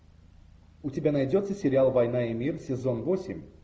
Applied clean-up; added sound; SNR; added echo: none; none; none; none.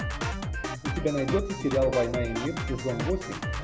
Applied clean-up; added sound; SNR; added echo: none; Drum kit; 3 dB; none.